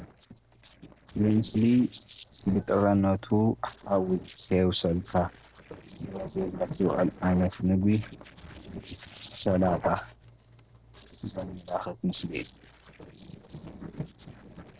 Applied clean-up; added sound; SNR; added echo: neural separator model SepFormer DNS4.